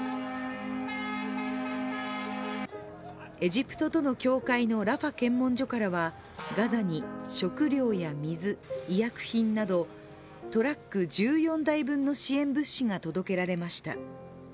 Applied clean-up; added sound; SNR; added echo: none; none; none; none.